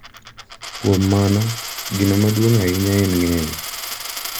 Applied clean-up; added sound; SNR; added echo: none; Coin (dropping); 10 dB; none.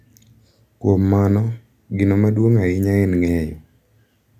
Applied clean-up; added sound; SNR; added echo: none; none; none; none.